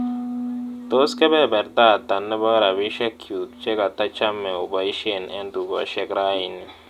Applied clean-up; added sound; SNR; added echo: none; Harp; 13 dB; none.